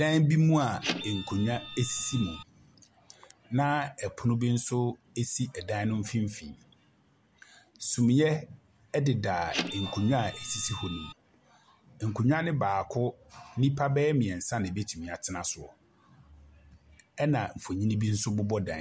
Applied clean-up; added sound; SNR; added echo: none; Printer; 8 dB; none.